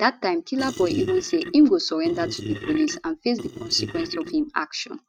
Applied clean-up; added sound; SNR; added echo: neural mask model RNNoise.